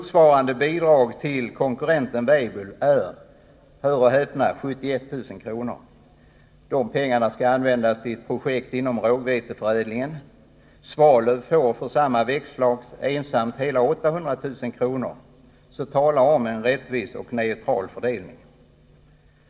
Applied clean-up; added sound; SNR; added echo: none; none; none; reverberation time 1.0 s.